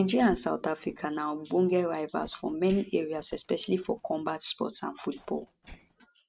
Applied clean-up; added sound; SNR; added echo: neural mask model RNNoise.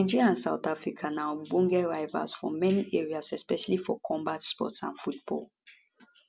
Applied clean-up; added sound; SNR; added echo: none; none; none; none.